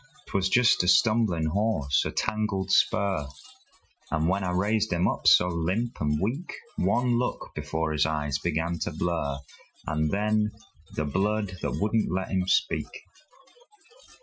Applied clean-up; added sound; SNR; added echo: classical method Wiener filter.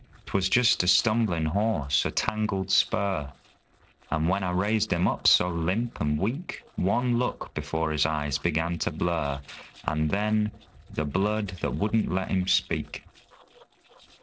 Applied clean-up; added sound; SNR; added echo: neural separator model SepFormer DNS4.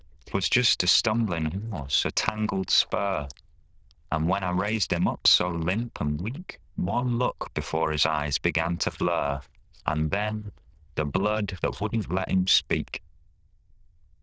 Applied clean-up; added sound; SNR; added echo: neural diffusion model UNIVERSE++.